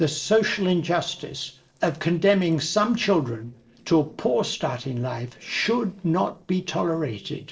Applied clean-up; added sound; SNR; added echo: neural separator model SepFormer DNS4.